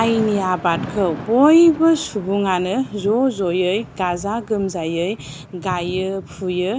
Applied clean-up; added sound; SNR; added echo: none; Thunder / Rain; 16 dB; none.